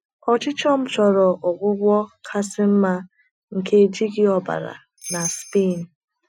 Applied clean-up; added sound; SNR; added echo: classical method Wiener filter.